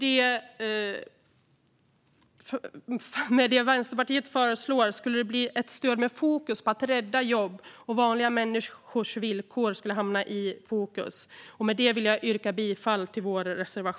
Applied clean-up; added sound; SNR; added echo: none; none; none; none.